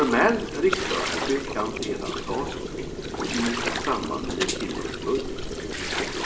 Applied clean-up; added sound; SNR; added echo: none; Gurgling; 2 dB; reverberation time 0.7 s.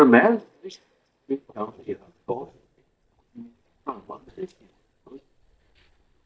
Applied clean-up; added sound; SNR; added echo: neural mask model DeepFilterNet 3.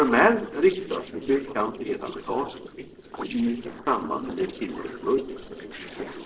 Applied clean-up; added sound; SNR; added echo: neural separator model SepFormer DNS4.